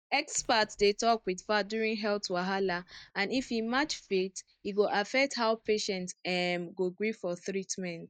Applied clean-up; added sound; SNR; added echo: neural mask model DeepFilterNet 3.